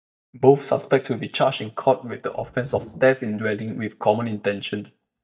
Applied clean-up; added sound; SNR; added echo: neural mask model DeepFilterNet 3.